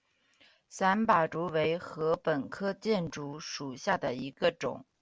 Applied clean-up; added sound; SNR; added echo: none; none; none; none.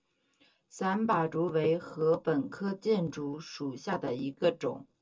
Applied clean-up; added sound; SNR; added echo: none; none; none; reverberation time 0.2 s.